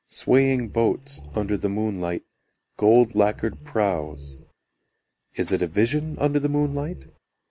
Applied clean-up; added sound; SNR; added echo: none; Growling; 17 dB; none.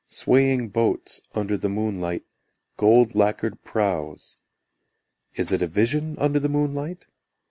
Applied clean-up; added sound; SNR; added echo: none; none; none; none.